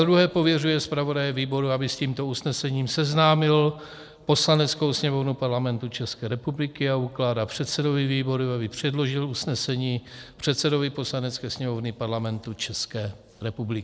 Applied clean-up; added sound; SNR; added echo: none; none; none; none.